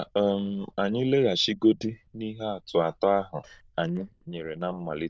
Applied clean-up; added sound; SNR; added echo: neural diffusion model UNIVERSE++.